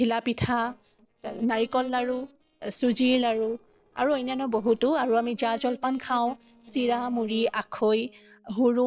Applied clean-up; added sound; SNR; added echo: neural separator model SepFormer DNS4.